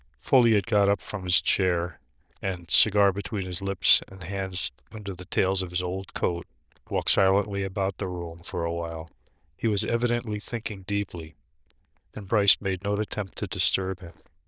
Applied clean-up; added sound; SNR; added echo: neural diffusion model UNIVERSE++.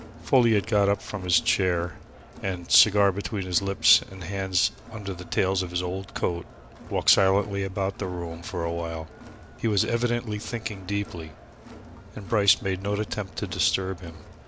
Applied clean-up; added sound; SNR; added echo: none; Crowd; 18 dB; none.